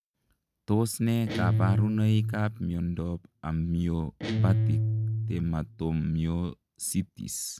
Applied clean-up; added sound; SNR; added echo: none; Guitar; 0 dB; none.